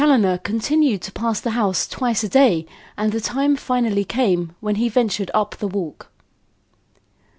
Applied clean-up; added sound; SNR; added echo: none; none; none; none.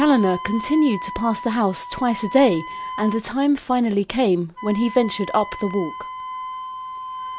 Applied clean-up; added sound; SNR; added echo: none; Wind instrument, woodwind instrument; 12 dB; none.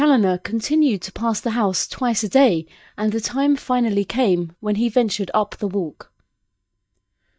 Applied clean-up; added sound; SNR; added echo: neural mask model DeepFilterNet 3.